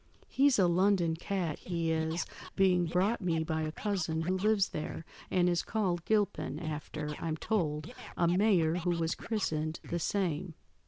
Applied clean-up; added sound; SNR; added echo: none; Scratching (performance technique); 16 dB; none.